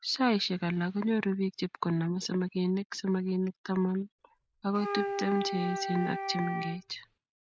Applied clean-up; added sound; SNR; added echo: none; Wind instrument, woodwind instrument; 5 dB; none.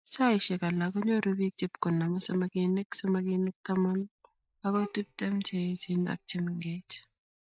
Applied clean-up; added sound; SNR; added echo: neural mask model DeepFilterNet 3.